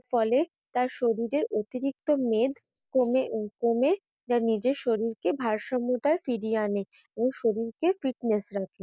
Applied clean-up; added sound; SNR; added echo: neural mask model Resemble Enhance denoiser.